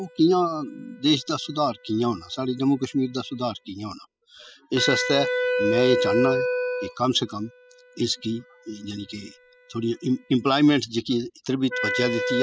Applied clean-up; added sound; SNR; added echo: classical method spectral subtraction.